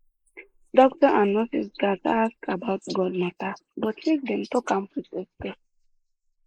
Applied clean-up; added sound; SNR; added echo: neural mask model Resemble Enhance denoiser.